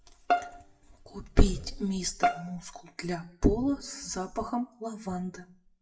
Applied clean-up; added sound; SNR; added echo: classical method WPE with log-MMSE.